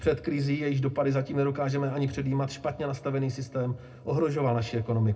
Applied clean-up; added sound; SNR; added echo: none; none; none; reverberation time 0.2 s.